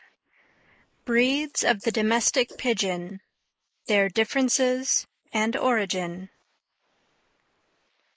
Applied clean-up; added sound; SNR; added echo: neural mask model Resemble Enhance denoiser.